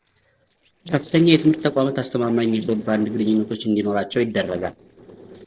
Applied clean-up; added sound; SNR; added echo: neural separator model SepFormer DNS4.